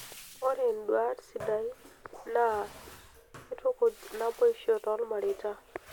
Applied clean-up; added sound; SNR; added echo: none; Bathtub (filling or washing); 19 dB; none.